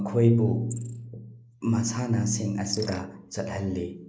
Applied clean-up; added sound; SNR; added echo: neural mask model Resemble Enhance denoiser.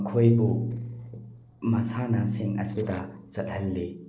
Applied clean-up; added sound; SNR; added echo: neural separator model SepFormer DNS4.